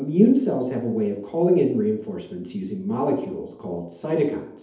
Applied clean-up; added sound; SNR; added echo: none; none; none; reverberation time 2.2 s.